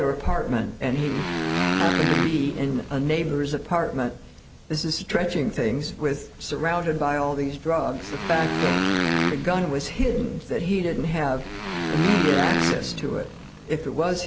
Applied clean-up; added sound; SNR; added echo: none; Motorcycle; 1 dB; none.